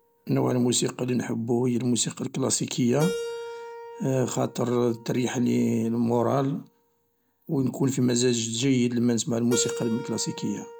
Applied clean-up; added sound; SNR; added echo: none; Keyboard (musical); 14 dB; none.